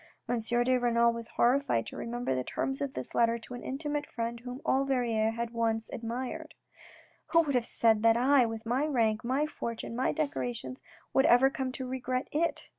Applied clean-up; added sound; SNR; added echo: none; Tambourine; 18 dB; none.